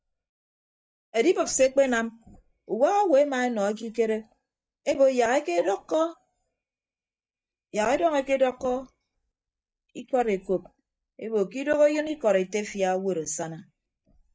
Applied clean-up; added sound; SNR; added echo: neural mask model DeepFilterNet 3.